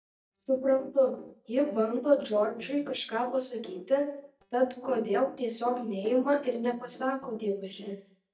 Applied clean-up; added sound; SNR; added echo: neural mask model DeepFilterNet 3.